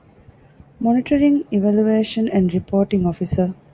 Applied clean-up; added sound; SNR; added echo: none; none; none; none.